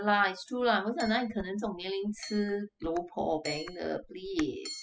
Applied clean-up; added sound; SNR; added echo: classical method spectral subtraction.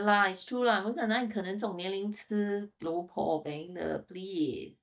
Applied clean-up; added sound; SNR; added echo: neural mask model DeepFilterNet 3.